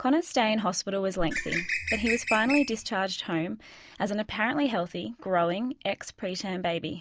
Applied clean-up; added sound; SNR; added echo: none; Bird; 3 dB; none.